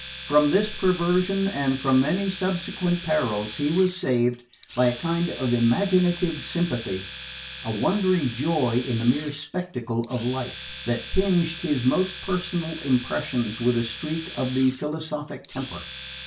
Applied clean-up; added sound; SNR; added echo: none; Domestic sounds, home sounds; 11 dB; reverberation time 0.3 s.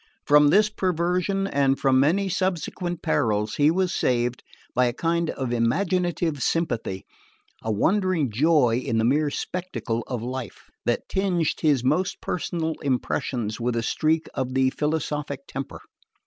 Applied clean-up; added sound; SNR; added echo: none; none; none; none.